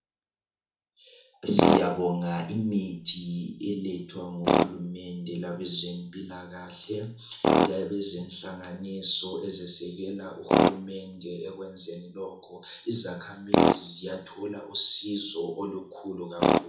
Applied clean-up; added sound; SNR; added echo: none; Tools; -3 dB; reverberation time 0.7 s.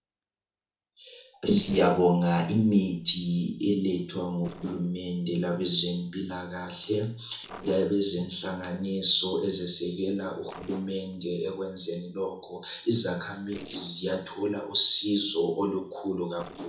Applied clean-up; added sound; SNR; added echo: neural separator model SepFormer DNS4.